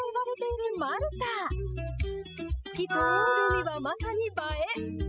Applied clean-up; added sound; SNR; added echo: classical method spectral subtraction.